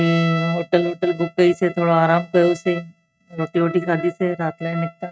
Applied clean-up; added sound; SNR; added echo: neural mask model RNNoise.